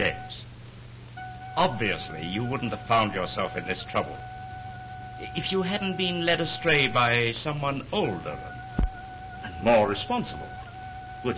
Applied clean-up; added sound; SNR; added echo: none; Wind instrument, woodwind instrument; 14 dB; none.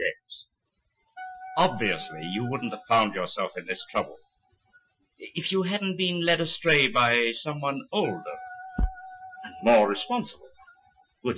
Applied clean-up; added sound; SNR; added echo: classical method Wiener filter.